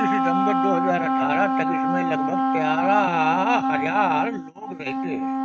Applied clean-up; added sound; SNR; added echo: neural mask model RNNoise.